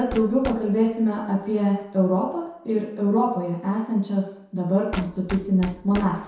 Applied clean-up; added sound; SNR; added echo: none; Knock; 17 dB; reverberation time 0.7 s.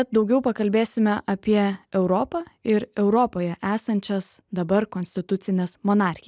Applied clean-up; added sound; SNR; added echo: none; none; none; none.